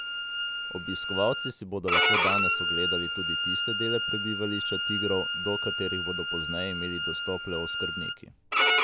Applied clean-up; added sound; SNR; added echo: none; Bowed string instrument; -5 dB; none.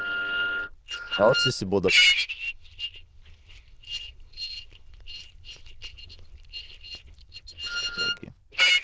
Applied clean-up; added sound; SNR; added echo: neural diffusion model UNIVERSE++.